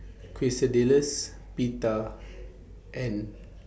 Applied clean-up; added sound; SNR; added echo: none; none; none; none.